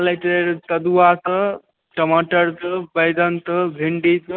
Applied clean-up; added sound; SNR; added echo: none; none; none; none.